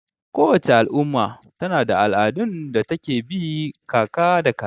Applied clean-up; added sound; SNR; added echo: neural mask model DeepFilterNet 3.